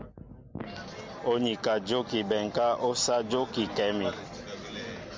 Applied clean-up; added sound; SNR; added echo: none; none; none; none.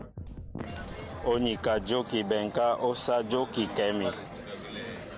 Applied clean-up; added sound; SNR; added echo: none; Drum kit; 13 dB; none.